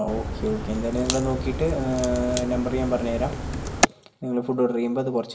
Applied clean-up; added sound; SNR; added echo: none; Crack; 2 dB; reverberation time 0.7 s.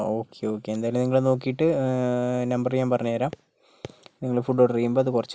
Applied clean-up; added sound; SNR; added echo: none; none; none; none.